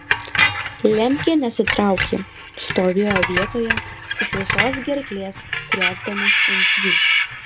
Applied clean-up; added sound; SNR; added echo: none; Screech; -1 dB; none.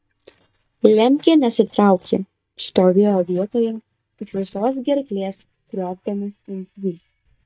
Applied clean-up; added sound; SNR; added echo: neural mask model DeepFilterNet 3.